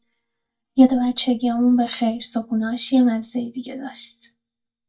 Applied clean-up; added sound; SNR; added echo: neural mask model DeepFilterNet 3.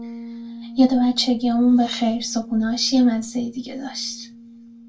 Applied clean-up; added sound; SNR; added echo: none; Bass guitar; 16 dB; reverberation time 0.2 s.